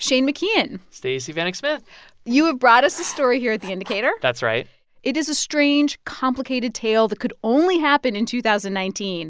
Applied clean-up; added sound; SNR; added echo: none; Writing; 20 dB; none.